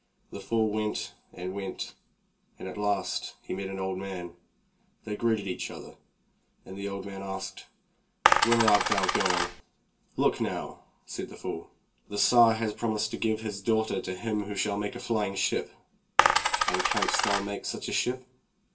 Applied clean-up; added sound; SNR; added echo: none; Coin (dropping); -5 dB; reverberation time 0.2 s.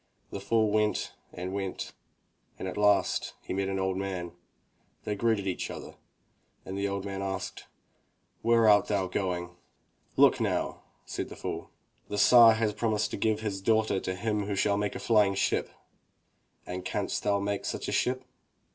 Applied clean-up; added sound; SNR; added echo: none; none; none; none.